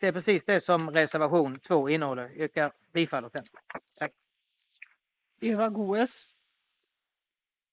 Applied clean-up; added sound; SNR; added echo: neural mask model Resemble Enhance denoiser.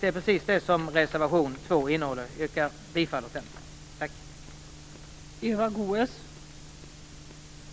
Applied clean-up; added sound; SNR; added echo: none; none; none; none.